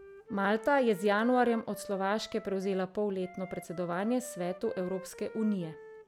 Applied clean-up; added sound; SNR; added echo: none; Wind instrument, woodwind instrument; 17 dB; none.